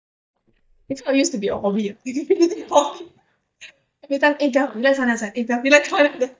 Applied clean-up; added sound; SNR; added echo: neural mask model DeepFilterNet 3.